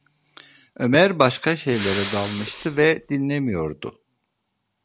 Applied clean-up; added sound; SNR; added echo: none; Respiratory sounds; 10 dB; none.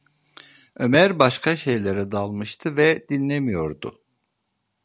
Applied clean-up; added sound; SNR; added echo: none; none; none; none.